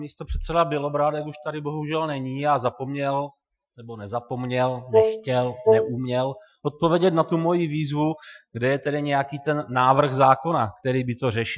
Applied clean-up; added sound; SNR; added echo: classical method Wiener filter.